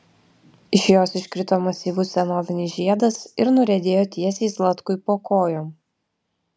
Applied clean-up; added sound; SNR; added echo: none; none; none; none.